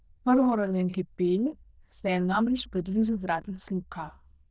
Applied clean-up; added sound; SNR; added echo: neural diffusion model UNIVERSE++.